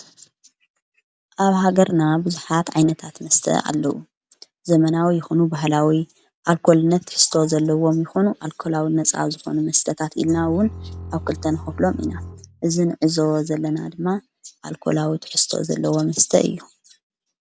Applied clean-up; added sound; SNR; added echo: none; Bowed string instrument; 14 dB; none.